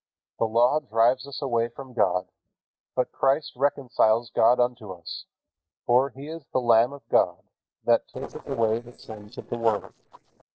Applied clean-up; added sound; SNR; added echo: neural separator model SepFormer DNS4.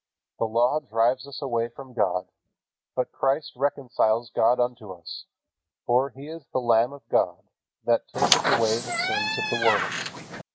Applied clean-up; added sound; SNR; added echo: none; Squeak; 0 dB; none.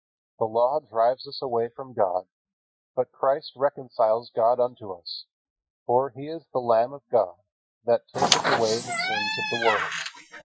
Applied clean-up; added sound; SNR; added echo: classical method Wiener filter.